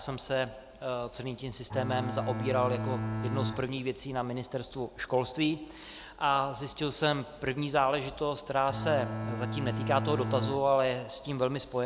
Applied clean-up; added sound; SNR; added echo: none; Bowed string instrument; 3 dB; none.